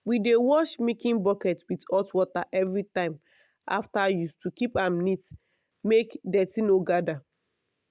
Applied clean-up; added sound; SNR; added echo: none; none; none; none.